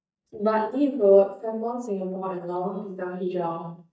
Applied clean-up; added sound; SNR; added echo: neural mask model DeepFilterNet 3.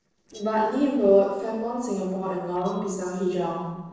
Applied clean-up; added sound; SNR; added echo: neural separator model SepFormer DNS4.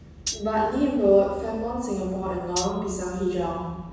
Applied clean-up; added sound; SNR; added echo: none; Cutlery, silverware; 13 dB; reverberation time 1.1 s.